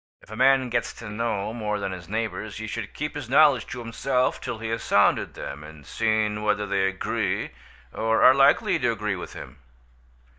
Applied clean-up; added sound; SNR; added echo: neural mask model DeepFilterNet 3.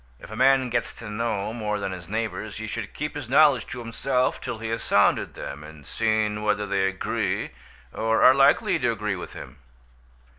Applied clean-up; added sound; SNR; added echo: none; none; none; none.